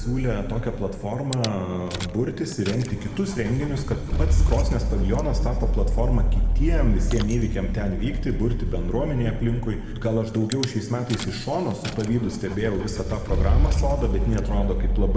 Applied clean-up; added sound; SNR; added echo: none; Rattle / Engine starting / Car; -1 dB; reverberation time 1.9 s.